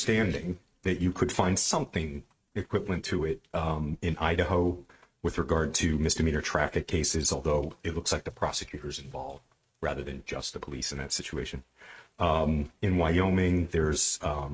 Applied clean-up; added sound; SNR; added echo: neural mask model RNNoise.